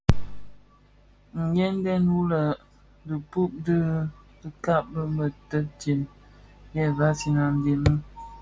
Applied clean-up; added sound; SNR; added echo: none; none; none; none.